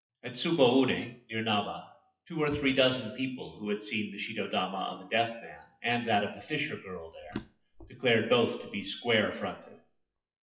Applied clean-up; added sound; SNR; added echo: classical method WPE with log-MMSE.